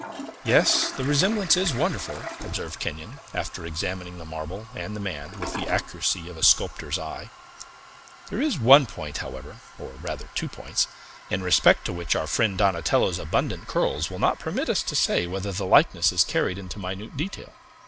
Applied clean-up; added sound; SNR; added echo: none; Toilet flush; 15 dB; none.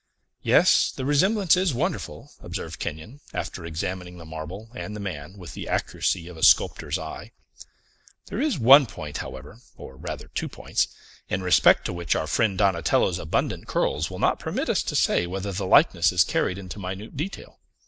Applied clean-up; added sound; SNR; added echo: none; none; none; none.